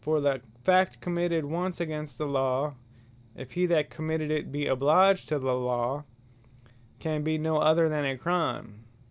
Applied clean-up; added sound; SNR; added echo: none; none; none; none.